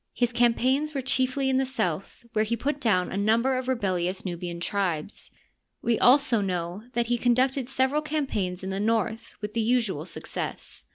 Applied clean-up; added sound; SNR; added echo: none; none; none; none.